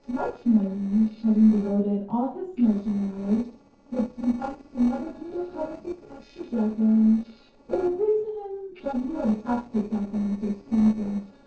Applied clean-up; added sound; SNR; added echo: neural separator model SepFormer DNS4.